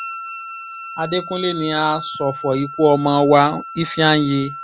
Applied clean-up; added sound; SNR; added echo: none; Wind instrument, woodwind instrument; 12 dB; none.